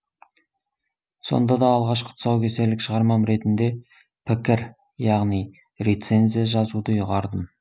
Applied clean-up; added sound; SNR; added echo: none; none; none; none.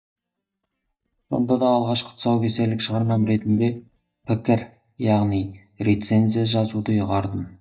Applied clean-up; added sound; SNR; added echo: neural mask model DeepFilterNet 3.